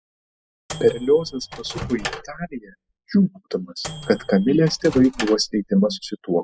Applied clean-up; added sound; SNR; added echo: classical method spectral subtraction.